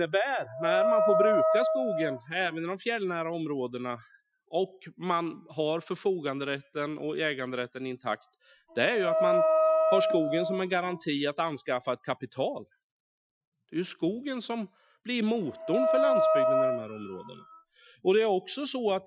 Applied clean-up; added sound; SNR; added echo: classical method Wiener filter.